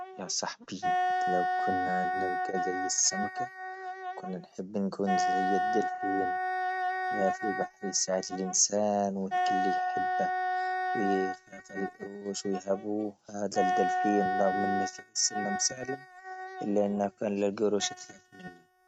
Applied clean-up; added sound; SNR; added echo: neural mask model RNNoise.